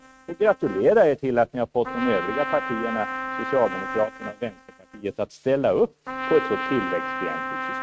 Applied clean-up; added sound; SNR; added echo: neural mask model RNNoise.